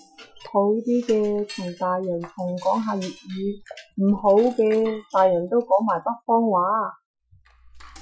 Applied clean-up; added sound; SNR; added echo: classical method Wiener filter.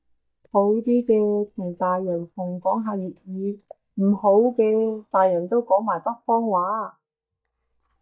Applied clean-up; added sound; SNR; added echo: neural mask model DeepFilterNet 3.